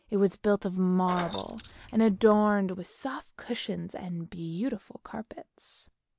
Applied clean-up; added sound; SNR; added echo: none; Keys jangling; 11 dB; none.